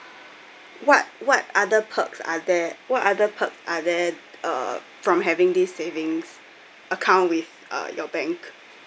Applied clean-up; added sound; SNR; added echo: none; none; none; none.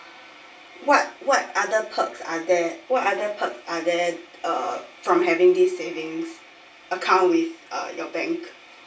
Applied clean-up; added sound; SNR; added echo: none; none; none; reverberation time 0.2 s.